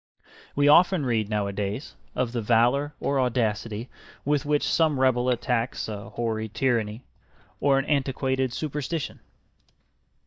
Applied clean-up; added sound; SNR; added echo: neural mask model DeepFilterNet 3.